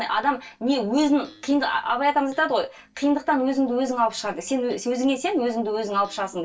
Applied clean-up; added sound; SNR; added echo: neural separator model SepFormer DNS4.